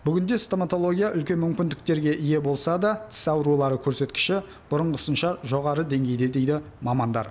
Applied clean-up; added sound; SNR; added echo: none; none; none; none.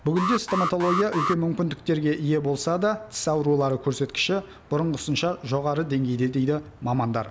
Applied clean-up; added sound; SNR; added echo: none; Alarm; 4 dB; none.